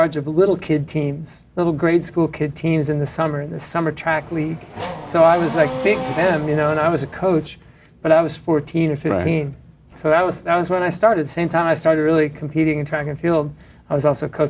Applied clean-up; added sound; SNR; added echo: none; Race car, auto racing / Accelerating, revving, vroom; 11 dB; none.